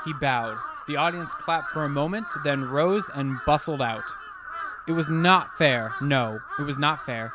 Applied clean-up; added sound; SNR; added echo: none; Crow; 10 dB; none.